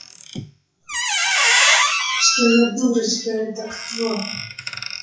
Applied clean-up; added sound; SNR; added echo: classical method WPE with log-MMSE.